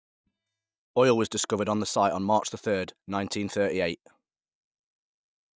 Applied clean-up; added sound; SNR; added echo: neural mask model DeepFilterNet 3.